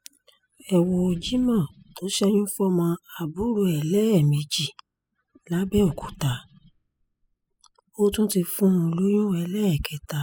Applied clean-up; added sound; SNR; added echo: classical method spectral subtraction.